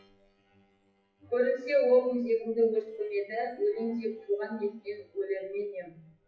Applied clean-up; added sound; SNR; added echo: classical method WPE with log-MMSE.